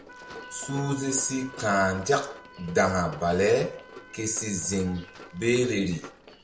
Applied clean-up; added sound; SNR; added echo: none; Wind instrument, woodwind instrument + Run; 17 dB; none.